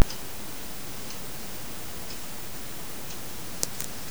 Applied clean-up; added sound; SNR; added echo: none; none; none; none.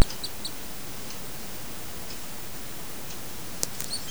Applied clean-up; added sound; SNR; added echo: none; Chirp, tweet; 17 dB; none.